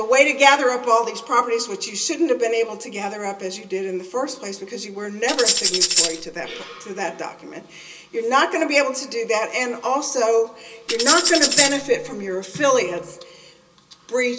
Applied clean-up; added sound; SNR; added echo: none; Tambourine; 0 dB; reverberation time 0.2 s.